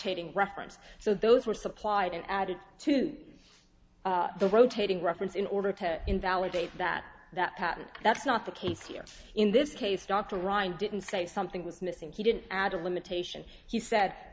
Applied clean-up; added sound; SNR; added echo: none; none; none; none.